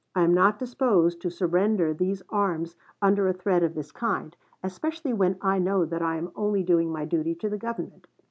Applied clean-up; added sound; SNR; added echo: none; none; none; none.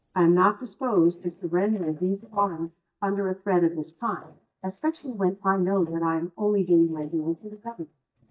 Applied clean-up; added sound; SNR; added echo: neural mask model DeepFilterNet 3.